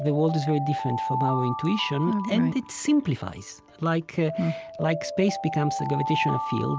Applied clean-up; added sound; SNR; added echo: none; Alarm; 6 dB; none.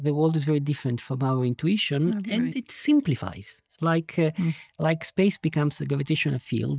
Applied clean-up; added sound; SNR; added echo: neural mask model DeepFilterNet 3.